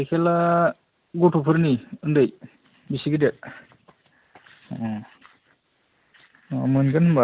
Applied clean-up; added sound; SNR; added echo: none; none; none; none.